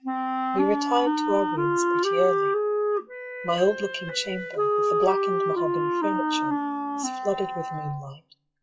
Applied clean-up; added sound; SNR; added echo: classical method WPE with log-MMSE.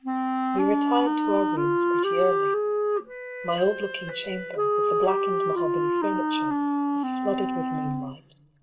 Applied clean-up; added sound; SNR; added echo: none; Wind instrument, woodwind instrument; -5 dB; reverberation time 1.1 s.